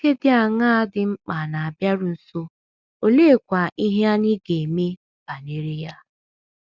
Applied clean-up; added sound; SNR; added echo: none; none; none; none.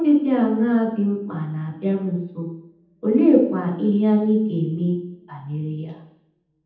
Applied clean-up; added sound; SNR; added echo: none; none; none; reverberation time 0.8 s.